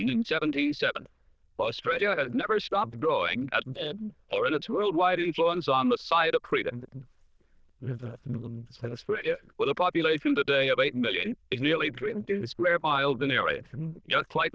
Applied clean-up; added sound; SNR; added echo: neural diffusion model UNIVERSE++.